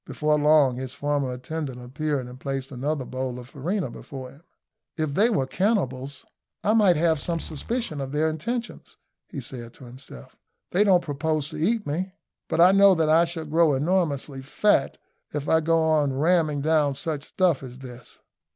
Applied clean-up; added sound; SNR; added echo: none; Zipper (clothing); 18 dB; none.